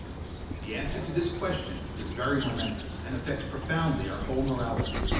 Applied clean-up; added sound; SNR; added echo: none; Bird vocalization, bird call, bird song; 2 dB; reverberation time 0.9 s.